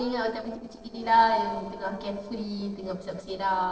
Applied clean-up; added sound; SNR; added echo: neural separator model SepFormer DNS4.